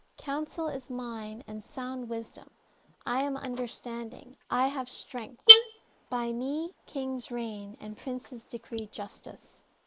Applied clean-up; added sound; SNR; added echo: neural mask model Resemble Enhance denoiser.